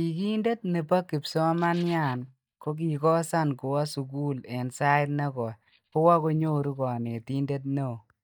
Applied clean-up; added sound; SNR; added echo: neural mask model DeepFilterNet 3.